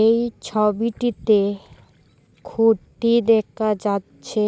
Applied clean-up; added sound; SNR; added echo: none; none; none; none.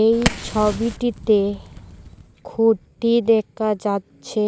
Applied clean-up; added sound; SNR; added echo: none; Fire; 9 dB; none.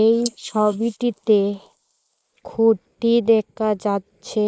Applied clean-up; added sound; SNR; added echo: neural mask model Resemble Enhance denoiser.